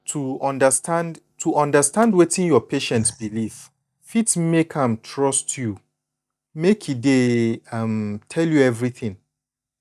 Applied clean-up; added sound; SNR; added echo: neural mask model DeepFilterNet 3.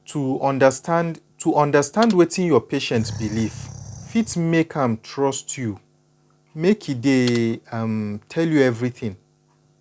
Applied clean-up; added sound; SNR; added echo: none; Computer keyboard + Animal; 15 dB; none.